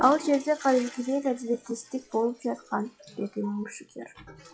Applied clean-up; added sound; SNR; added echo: classical method log-MMSE.